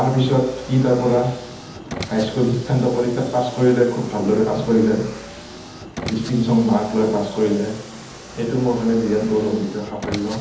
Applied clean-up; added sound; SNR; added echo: none; Car; 15 dB; reverberation time 1.3 s.